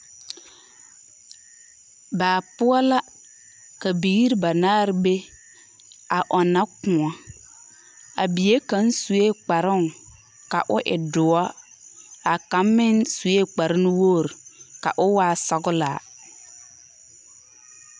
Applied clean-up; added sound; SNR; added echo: none; none; none; none.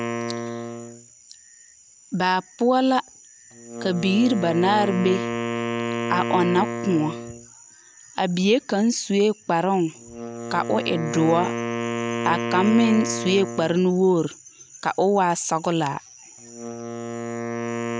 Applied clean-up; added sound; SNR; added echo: none; Wind instrument, woodwind instrument; 7 dB; none.